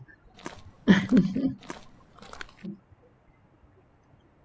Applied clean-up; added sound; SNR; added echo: none; Walk, footsteps; 16 dB; none.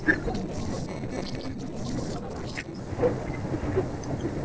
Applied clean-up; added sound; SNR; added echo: neural separator model SepFormer DNS4.